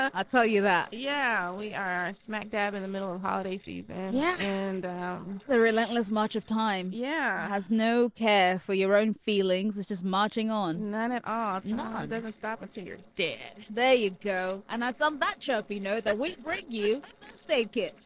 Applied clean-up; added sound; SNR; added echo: neural separator model SepFormer DNS4.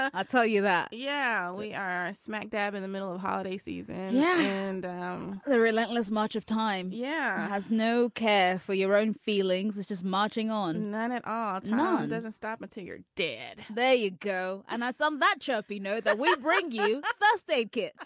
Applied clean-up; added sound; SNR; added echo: none; none; none; none.